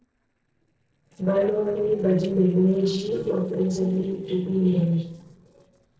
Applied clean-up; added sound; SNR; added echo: neural separator model SepFormer DNS4.